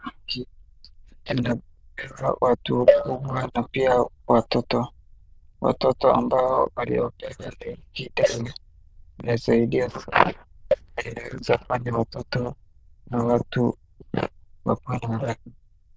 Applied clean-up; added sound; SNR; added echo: neural diffusion model UNIVERSE++.